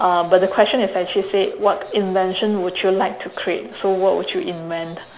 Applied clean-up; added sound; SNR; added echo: none; none; none; none.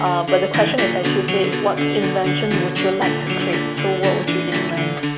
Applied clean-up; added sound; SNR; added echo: none; Acoustic guitar; 0 dB; none.